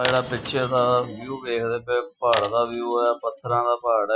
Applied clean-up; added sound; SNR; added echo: classical method Wiener filter.